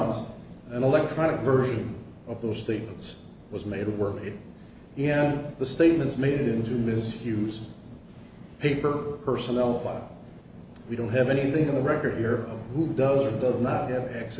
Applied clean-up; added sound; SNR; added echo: none; none; none; none.